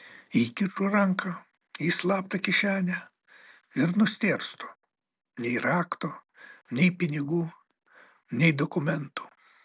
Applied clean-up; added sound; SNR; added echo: none; none; none; none.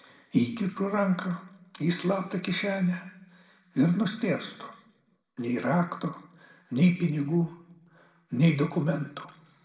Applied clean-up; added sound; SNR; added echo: none; none; none; reverberation time 0.7 s.